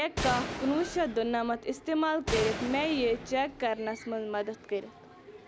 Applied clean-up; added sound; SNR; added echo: none; Gunshot, gunfire; 7 dB; none.